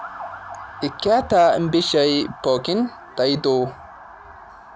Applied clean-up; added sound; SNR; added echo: none; Motor vehicle (road) / Siren; 17 dB; none.